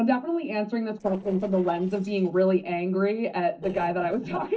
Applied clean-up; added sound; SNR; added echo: neural separator model SepFormer DNS4.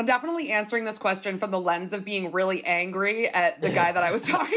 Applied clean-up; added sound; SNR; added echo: none; none; none; none.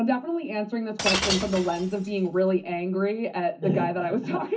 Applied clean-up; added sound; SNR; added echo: none; Shatter; 5 dB; reverberation time 0.3 s.